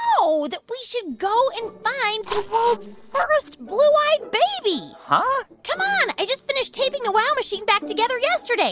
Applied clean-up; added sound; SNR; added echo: neural separator model SepFormer DNS4.